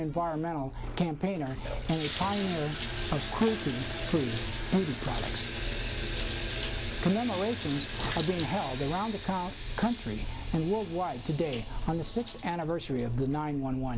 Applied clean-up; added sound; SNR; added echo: none; Bathtub (filling or washing) / Water tap, faucet; 7 dB; none.